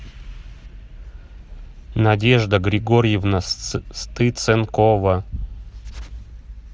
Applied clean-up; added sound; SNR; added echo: none; none; none; none.